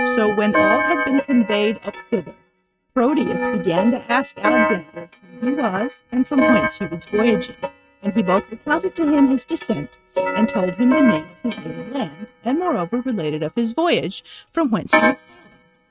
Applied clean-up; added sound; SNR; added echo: neural mask model RNNoise.